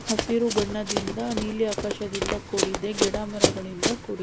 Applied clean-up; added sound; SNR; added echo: none; Run; 0 dB; none.